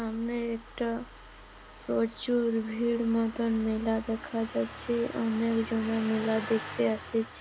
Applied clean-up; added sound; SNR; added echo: none; Engine starting; 14 dB; none.